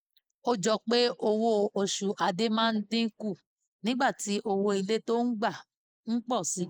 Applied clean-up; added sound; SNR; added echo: neural mask model Resemble Enhance denoiser.